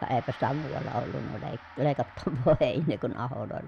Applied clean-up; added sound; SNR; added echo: none; Gong; 19 dB; none.